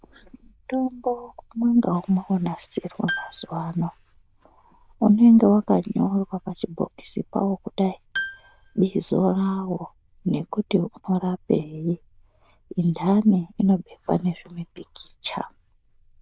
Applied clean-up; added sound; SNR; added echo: neural diffusion model UNIVERSE++.